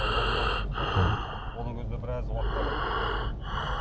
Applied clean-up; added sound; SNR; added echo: none; Breathing; 0 dB; none.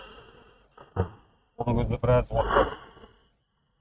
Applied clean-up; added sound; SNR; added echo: neural mask model RNNoise.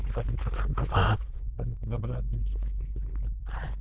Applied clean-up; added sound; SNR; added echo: neural diffusion model UNIVERSE++.